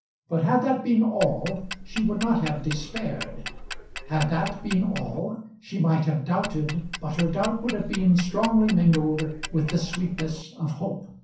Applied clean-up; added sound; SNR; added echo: none; Tick-tock; 10 dB; reverberation time 0.6 s.